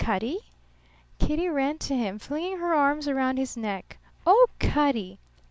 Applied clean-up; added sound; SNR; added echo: none; none; none; none.